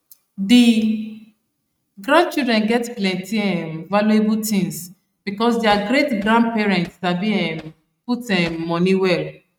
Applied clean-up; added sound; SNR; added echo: neural mask model RNNoise.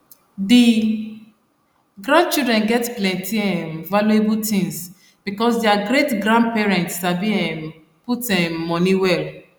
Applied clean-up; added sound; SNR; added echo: none; none; none; none.